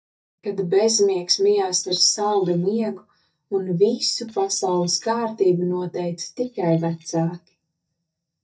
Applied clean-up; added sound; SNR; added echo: neural mask model DeepFilterNet 3.